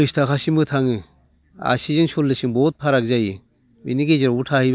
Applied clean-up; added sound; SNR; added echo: none; none; none; none.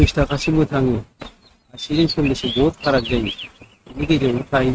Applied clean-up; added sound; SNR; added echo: neural mask model RNNoise.